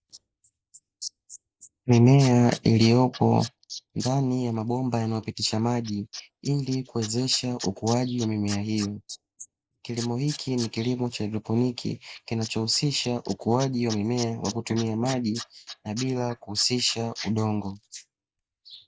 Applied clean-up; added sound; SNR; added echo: neural mask model Resemble Enhance denoiser.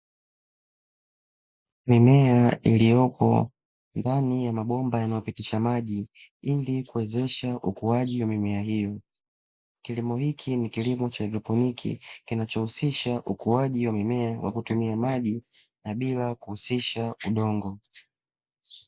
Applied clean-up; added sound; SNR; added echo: none; none; none; none.